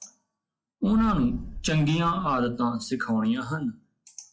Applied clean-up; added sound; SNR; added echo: classical method log-MMSE.